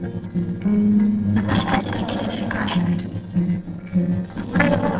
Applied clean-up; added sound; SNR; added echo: neural separator model SepFormer DNS4.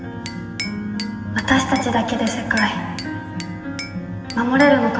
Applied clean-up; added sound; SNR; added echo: none; Glass / Bell; 16 dB; reverberation time 2.2 s.